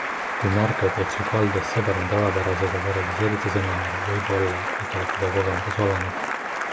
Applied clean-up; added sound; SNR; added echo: none; Applause; 2 dB; none.